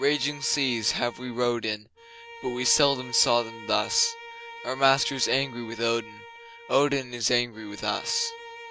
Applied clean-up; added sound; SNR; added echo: none; Bowed string instrument; 16 dB; none.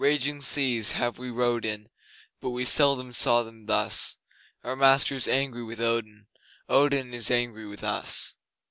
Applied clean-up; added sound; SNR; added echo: none; none; none; none.